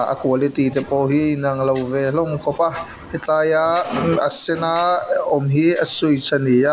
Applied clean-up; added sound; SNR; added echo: none; Tick-tock; 19 dB; none.